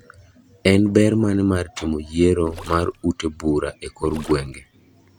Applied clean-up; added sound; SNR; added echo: none; Gurgling; 20 dB; none.